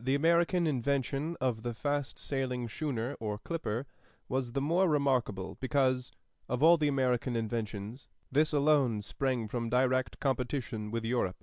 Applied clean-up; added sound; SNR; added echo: none; none; none; none.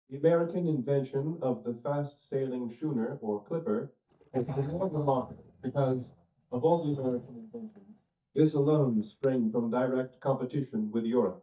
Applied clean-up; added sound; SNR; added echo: neural mask model DeepFilterNet 3.